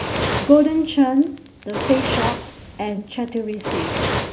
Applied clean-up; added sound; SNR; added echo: none; Fire; 5 dB; none.